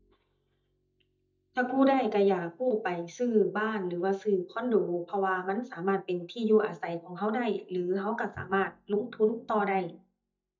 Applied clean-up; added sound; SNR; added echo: neural mask model DeepFilterNet 3.